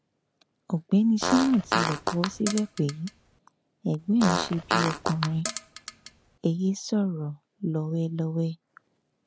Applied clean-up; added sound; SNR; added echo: none; Fart; 3 dB; none.